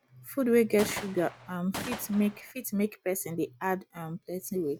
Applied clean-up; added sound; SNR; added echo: none; Gunshot, gunfire; 10 dB; none.